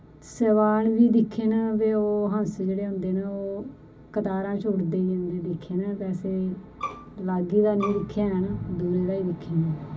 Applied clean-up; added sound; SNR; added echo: none; Bowed string instrument; 13 dB; reverberation time 0.4 s.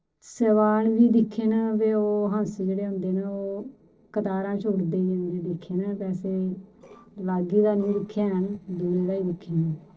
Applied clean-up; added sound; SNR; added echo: neural separator model SepFormer DNS4.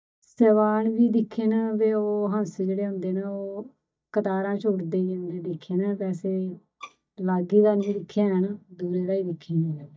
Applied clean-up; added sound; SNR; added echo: neural mask model DeepFilterNet 3.